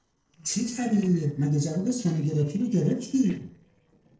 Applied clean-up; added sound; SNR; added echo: neural separator model SepFormer DNS4.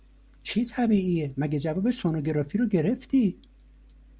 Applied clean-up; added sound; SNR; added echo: none; none; none; none.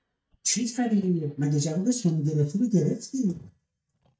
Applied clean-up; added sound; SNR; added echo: neural mask model DeepFilterNet 3.